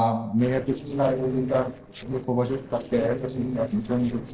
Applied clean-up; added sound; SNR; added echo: neural separator model SepFormer DNS4.